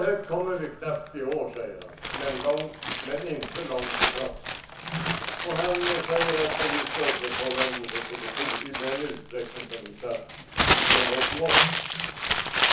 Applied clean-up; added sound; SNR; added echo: none; Crumpling, crinkling; -4 dB; reverberation time 0.6 s.